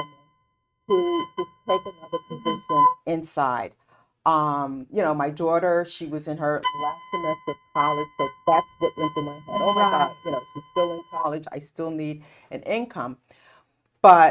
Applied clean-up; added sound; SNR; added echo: neural mask model RNNoise.